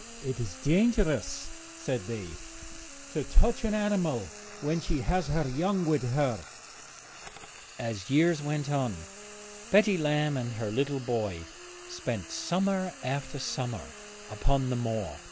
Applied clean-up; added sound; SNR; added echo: none; Frying (food) + Wind instrument, woodwind instrument; 17 dB; none.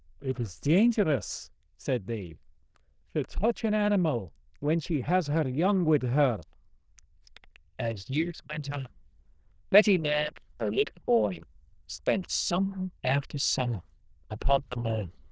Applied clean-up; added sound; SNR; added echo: neural diffusion model UNIVERSE++.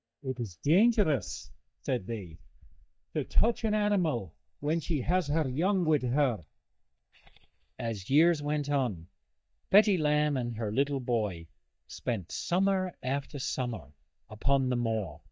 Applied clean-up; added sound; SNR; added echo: neural mask model DeepFilterNet 3.